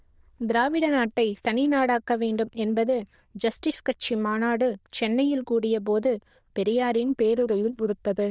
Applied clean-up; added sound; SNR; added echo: neural diffusion model UNIVERSE++.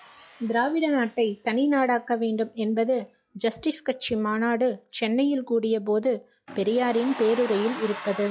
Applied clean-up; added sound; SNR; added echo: classical method log-MMSE.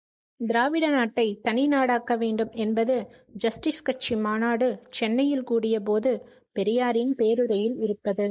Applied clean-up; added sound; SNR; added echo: neural mask model Resemble Enhance denoiser.